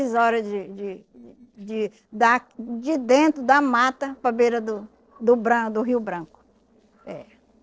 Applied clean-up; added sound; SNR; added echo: neural separator model SepFormer DNS4.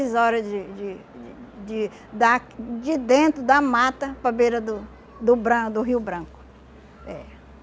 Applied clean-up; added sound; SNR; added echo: none; none; none; none.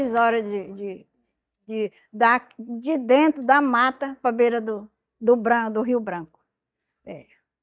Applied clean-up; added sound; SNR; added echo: neural mask model DeepFilterNet 3.